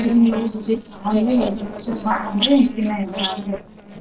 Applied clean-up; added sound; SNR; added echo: neural separator model SepFormer DNS4.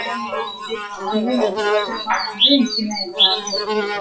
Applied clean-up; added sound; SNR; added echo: classical method WPE with log-MMSE.